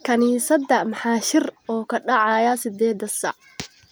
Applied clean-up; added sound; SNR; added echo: none; none; none; none.